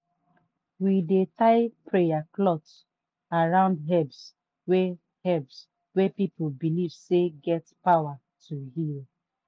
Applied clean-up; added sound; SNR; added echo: none; none; none; none.